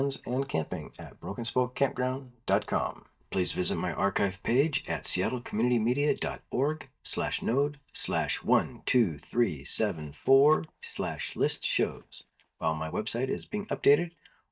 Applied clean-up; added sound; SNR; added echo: neural mask model DeepFilterNet 3.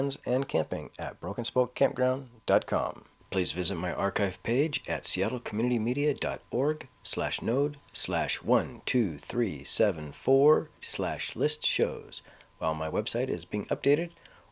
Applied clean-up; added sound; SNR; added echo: none; none; none; none.